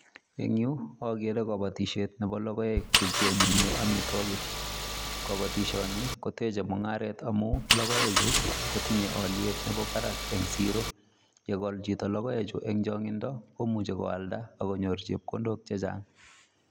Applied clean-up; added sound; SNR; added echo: none; Engine; -2 dB; none.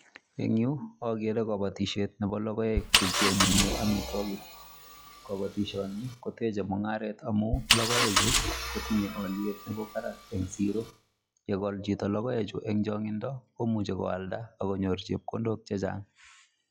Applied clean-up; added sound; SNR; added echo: classical method log-MMSE.